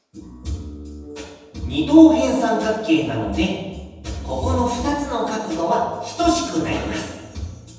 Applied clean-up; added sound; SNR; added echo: none; none; none; reverberation time 1.1 s.